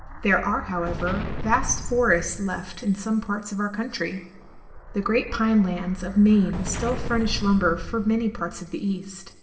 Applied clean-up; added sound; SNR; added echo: none; Explosion; 9 dB; reverberation time 1.9 s.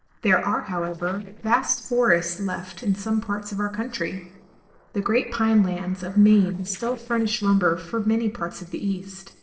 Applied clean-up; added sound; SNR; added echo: neural separator model SepFormer DNS4.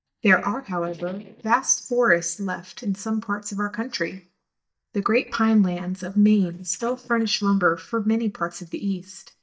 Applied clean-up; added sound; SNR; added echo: neural mask model DeepFilterNet 3.